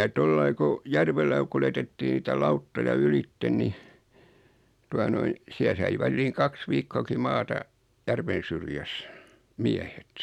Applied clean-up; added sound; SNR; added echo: none; none; none; none.